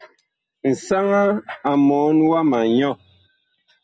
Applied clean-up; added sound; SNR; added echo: none; none; none; none.